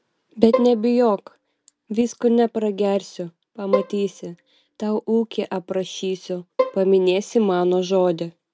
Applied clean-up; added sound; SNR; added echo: none; Bowed string instrument; 9 dB; none.